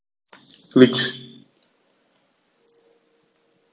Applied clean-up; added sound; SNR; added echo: none; none; none; none.